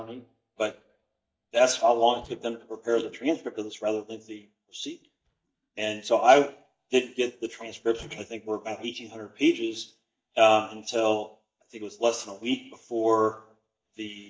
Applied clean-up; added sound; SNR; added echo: neural mask model DeepFilterNet 3.